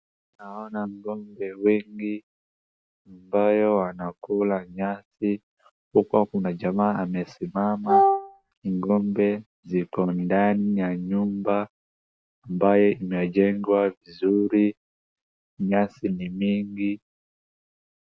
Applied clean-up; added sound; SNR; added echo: none; Wind instrument, woodwind instrument; -5 dB; none.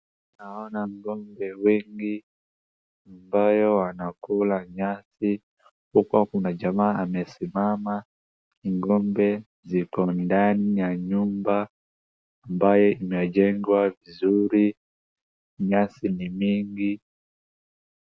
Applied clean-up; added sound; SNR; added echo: none; none; none; none.